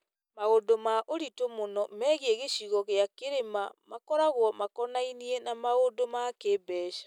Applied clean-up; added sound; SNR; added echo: none; none; none; none.